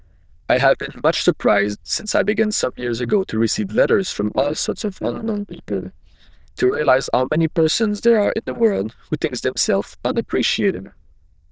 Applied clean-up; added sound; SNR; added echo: neural diffusion model UNIVERSE++.